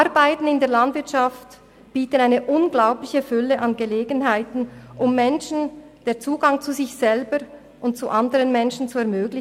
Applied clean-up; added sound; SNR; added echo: none; none; none; none.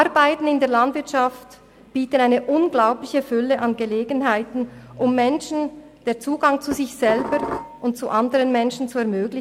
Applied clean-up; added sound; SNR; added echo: none; Dishes, pots, and pans; 9 dB; none.